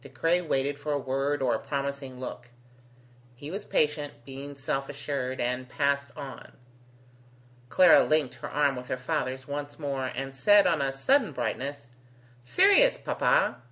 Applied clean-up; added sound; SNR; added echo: none; none; none; none.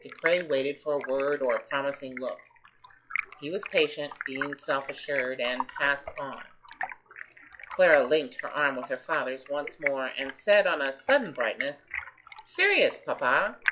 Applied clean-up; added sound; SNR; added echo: classical method log-MMSE.